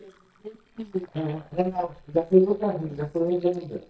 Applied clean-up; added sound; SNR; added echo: neural mask model DeepFilterNet 3.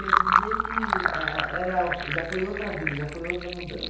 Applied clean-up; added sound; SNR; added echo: none; Fill (with liquid); -4 dB; reverberation time 0.9 s.